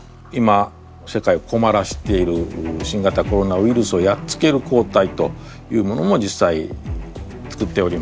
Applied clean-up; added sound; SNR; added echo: none; none; none; none.